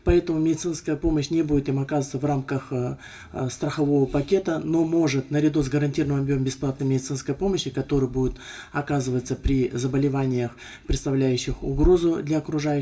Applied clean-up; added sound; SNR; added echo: none; none; none; reverberation time 0.2 s.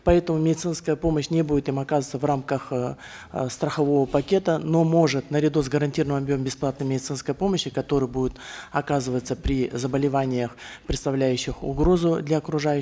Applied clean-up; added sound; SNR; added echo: none; none; none; none.